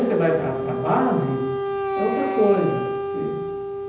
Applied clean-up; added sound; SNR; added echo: none; Wind instrument, woodwind instrument; 3 dB; reverberation time 0.9 s.